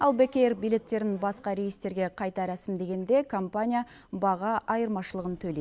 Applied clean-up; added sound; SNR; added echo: none; none; none; none.